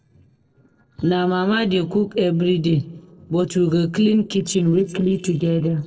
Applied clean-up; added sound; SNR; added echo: neural separator model SepFormer DNS4.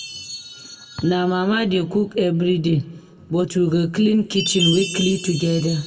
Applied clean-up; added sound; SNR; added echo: none; Chime; 11 dB; reverberation time 0.9 s.